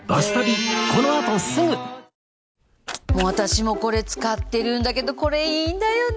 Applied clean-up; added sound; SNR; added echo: none; Cat; 18 dB; none.